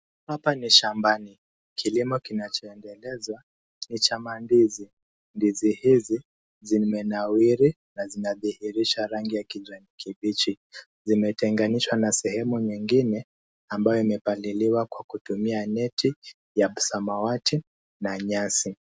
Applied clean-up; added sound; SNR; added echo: none; none; none; none.